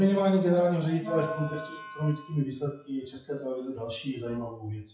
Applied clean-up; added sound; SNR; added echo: classical method WPE with log-MMSE.